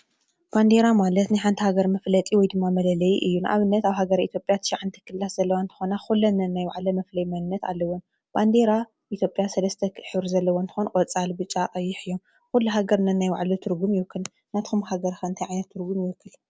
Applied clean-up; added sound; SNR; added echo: none; none; none; none.